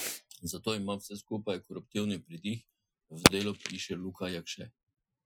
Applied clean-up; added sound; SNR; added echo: classical method Wiener filter.